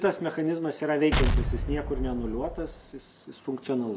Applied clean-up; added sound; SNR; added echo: none; Explosion; -1 dB; none.